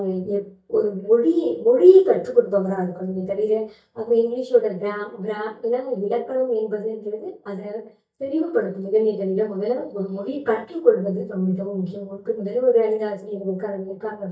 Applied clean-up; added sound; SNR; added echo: neural mask model DeepFilterNet 3.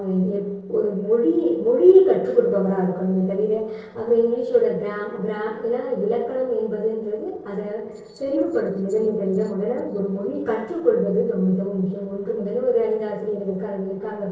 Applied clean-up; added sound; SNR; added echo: neural separator model SepFormer DNS4.